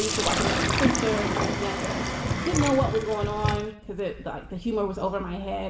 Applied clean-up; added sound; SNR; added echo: none; Sink (filling or washing); -1 dB; reverberation time 0.9 s.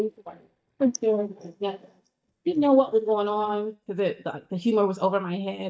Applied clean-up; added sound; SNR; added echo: neural mask model DeepFilterNet 3.